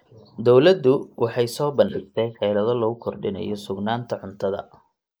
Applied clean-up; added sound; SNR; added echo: neural mask model Resemble Enhance denoiser.